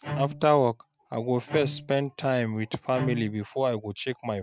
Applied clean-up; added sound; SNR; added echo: neural mask model RNNoise.